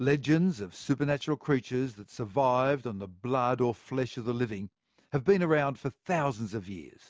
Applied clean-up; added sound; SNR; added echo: none; none; none; none.